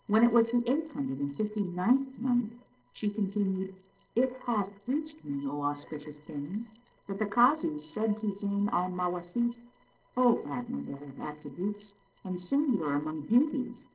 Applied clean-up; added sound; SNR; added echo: neural separator model SepFormer DNS4.